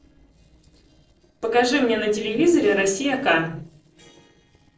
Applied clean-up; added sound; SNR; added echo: neural separator model SepFormer DNS4.